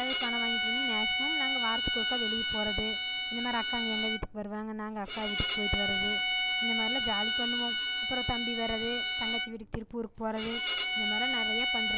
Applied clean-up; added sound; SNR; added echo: none; Bowed string instrument; -5 dB; none.